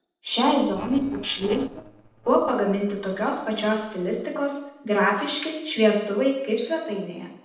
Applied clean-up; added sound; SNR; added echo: neural separator model SepFormer DNS4.